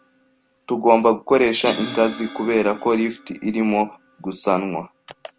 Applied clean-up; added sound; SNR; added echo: none; Crash cymbal; 18 dB; none.